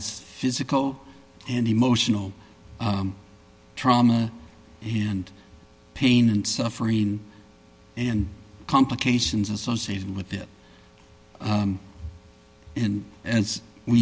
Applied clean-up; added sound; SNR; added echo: none; none; none; none.